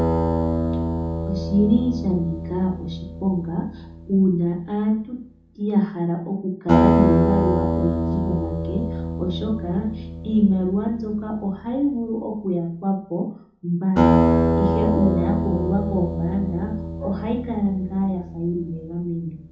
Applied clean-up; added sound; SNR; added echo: none; Acoustic guitar; 1 dB; reverberation time 1.0 s.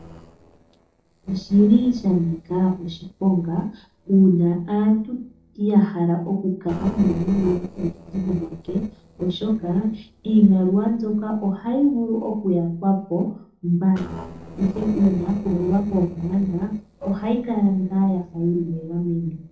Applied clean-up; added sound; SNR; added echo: neural separator model SepFormer DNS4.